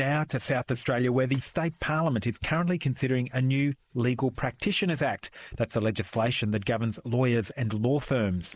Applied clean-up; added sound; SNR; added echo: neural mask model Resemble Enhance denoiser.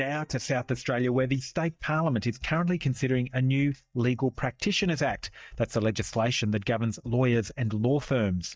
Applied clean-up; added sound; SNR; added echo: neural mask model DeepFilterNet 3.